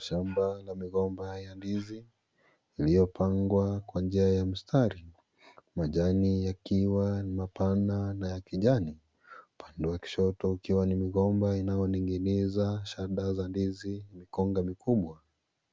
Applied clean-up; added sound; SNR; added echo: none; none; none; none.